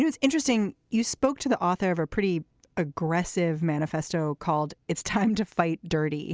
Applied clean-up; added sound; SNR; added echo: none; none; none; none.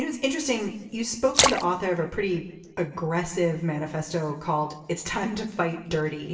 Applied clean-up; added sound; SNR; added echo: none; Splash, splatter; 1 dB; reverberation time 1.0 s.